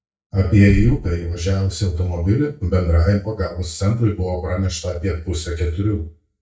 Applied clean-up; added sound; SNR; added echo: neural mask model DeepFilterNet 3.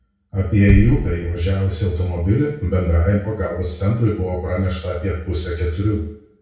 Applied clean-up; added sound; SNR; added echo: none; Bass drum; 7 dB; reverberation time 0.6 s.